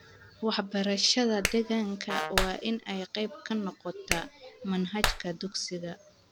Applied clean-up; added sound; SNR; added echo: none; Brass instrument + Clapping; 4 dB; none.